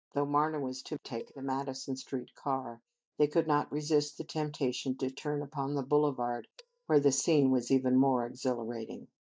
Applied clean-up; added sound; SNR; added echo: neural mask model DeepFilterNet 3.